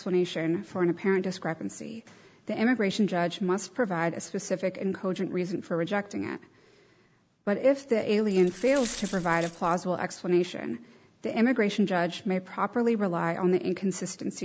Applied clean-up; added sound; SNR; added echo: none; Glass; 16 dB; none.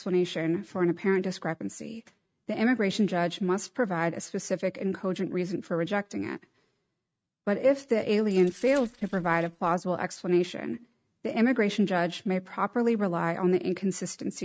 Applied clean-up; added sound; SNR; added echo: neural mask model RNNoise.